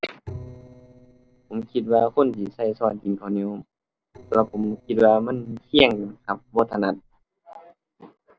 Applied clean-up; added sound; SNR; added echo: neural separator model SepFormer DNS4.